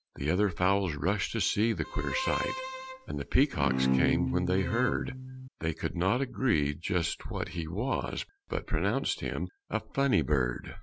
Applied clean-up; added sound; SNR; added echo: none; Bowed string instrument; 3 dB; none.